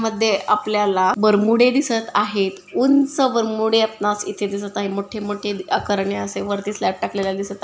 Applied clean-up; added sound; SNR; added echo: none; none; none; none.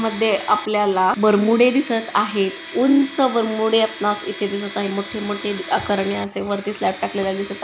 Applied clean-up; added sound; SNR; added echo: none; Domestic sounds, home sounds; 14 dB; none.